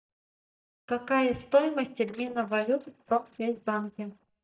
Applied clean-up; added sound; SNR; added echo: neural mask model DeepFilterNet 3.